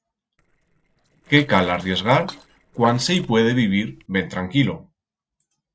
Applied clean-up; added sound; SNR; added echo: neural separator model SepFormer DNS4.